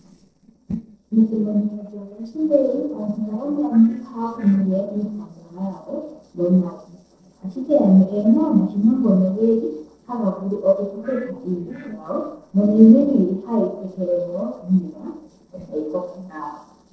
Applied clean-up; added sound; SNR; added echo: neural separator model SepFormer DNS4.